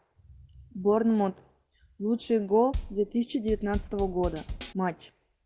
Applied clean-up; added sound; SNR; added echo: none; Bass drum / Snare drum / Drum kit; 8 dB; none.